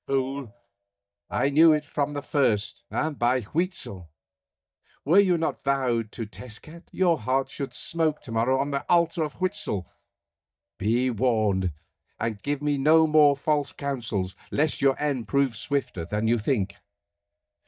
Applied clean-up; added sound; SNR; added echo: neural mask model DeepFilterNet 3.